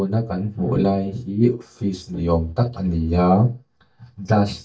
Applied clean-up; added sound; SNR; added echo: neural mask model DeepFilterNet 3.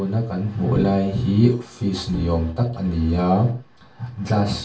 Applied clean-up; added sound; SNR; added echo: none; Bowed string instrument; 15 dB; reverberation time 0.3 s.